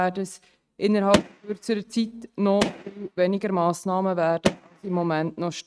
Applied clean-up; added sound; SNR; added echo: neural mask model RNNoise.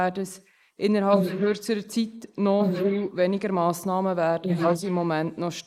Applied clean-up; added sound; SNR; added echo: neural mask model Resemble Enhance denoiser.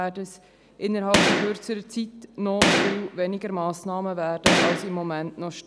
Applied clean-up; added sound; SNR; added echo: none; Gunshot, gunfire; -3 dB; none.